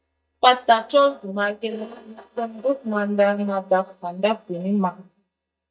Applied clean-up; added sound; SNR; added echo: neural mask model DeepFilterNet 3.